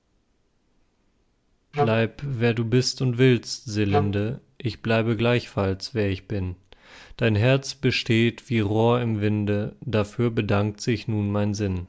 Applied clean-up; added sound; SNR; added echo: none; Wind instrument, woodwind instrument; 4 dB; none.